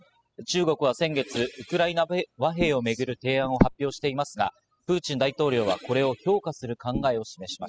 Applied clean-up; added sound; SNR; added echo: classical method spectral subtraction.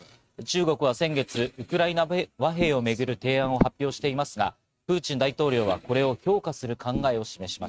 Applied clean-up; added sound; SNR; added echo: neural mask model RNNoise.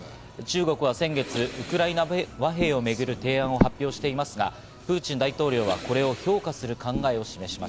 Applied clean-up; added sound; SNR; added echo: none; Breathing; 9 dB; none.